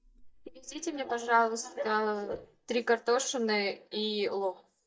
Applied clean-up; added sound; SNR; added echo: neural mask model DeepFilterNet 3.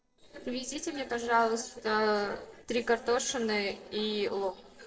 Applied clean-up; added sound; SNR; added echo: neural separator model SepFormer DNS4.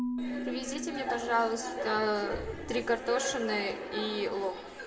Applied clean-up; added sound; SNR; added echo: none; Marimba, xylophone / Wood; 10 dB; reverberation time 0.7 s.